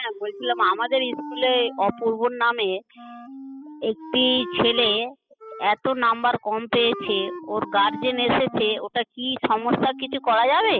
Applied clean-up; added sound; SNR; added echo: classical method spectral subtraction.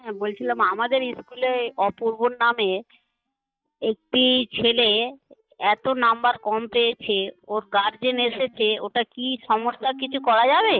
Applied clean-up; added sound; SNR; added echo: neural mask model DeepFilterNet 3.